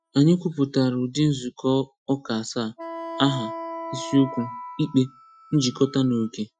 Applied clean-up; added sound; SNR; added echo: classical method Wiener filter.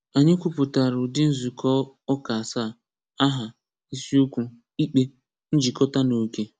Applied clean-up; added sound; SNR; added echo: none; none; none; none.